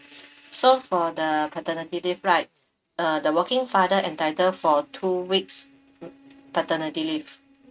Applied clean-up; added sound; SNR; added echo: neural mask model RNNoise.